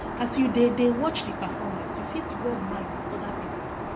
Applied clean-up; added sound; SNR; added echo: none; Aircraft; 4 dB; none.